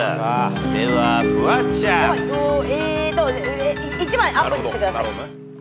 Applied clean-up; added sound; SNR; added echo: none; Piano; 3 dB; none.